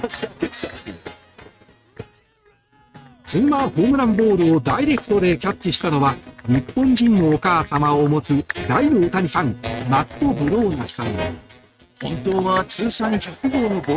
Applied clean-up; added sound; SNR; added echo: neural mask model RNNoise.